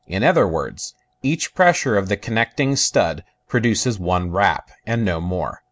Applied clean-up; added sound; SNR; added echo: none; none; none; none.